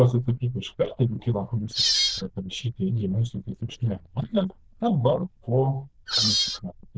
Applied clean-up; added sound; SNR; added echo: neural diffusion model UNIVERSE++.